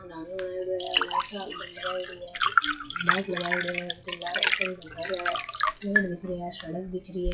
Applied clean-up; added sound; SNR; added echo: classical method WPE with log-MMSE.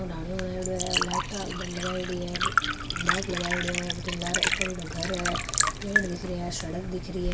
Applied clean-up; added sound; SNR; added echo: none; Liquid; -3 dB; reverberation time 0.2 s.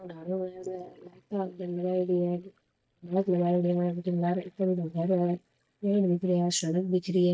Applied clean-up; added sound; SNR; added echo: neural mask model DeepFilterNet 3.